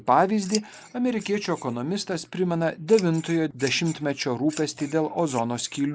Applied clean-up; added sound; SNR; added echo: neural mask model Resemble Enhance denoiser.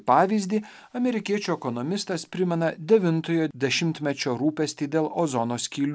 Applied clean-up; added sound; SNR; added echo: none; none; none; none.